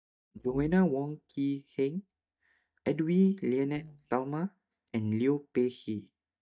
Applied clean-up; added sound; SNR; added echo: neural mask model DeepFilterNet 3.